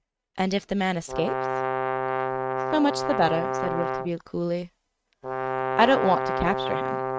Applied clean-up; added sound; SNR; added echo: neural mask model RNNoise.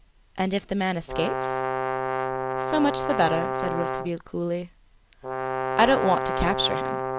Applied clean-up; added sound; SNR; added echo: none; Brass instrument; 2 dB; none.